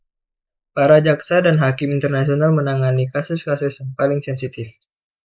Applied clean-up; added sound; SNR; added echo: neural mask model Resemble Enhance denoiser.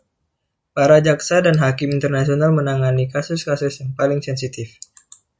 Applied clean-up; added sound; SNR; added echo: none; none; none; none.